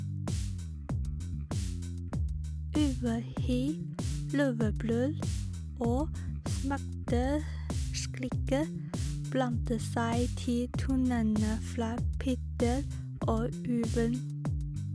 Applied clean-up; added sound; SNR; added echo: none; Bass guitar; 0 dB; none.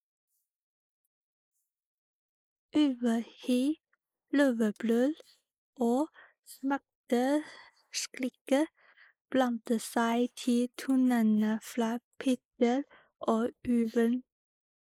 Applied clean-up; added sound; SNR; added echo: neural mask model Resemble Enhance denoiser.